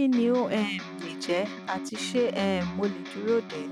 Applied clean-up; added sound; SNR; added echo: none; Electric guitar; 10 dB; none.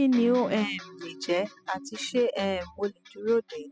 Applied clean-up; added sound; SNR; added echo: classical method spectral subtraction.